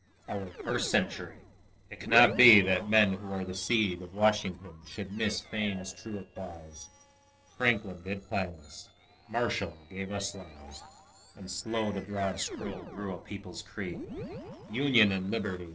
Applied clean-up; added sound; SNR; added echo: neural separator model SepFormer DNS4.